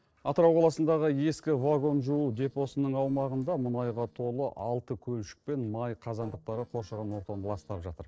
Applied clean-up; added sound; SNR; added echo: neural separator model SepFormer DNS4.